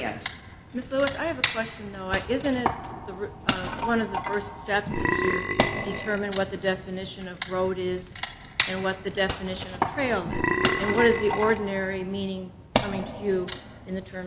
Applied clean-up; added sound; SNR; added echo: none; Wood + Burping, eructation; 1 dB; none.